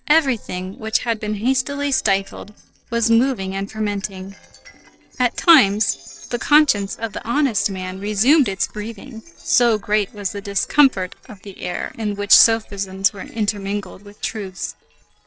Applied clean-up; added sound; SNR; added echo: neural separator model SepFormer DNS4.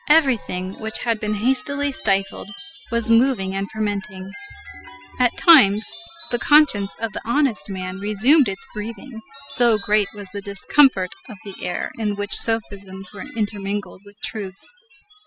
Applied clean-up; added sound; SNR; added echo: classical method spectral subtraction.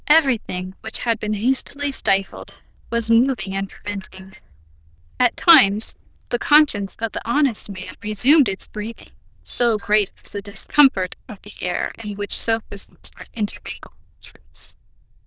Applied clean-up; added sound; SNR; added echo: neural diffusion model UNIVERSE++.